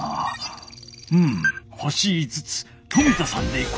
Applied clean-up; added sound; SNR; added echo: none; none; none; none.